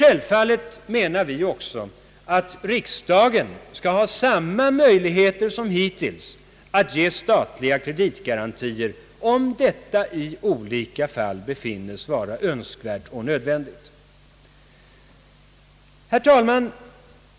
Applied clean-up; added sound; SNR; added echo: none; none; none; none.